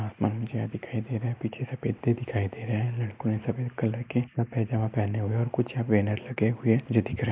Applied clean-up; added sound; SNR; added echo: neural mask model Resemble Enhance denoiser.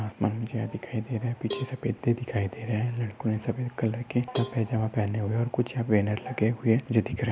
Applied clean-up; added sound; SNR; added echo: none; Cowbell; 13 dB; none.